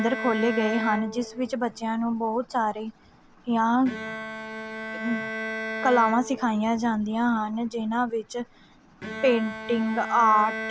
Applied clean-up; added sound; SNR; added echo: none; Bowed string instrument; 10 dB; none.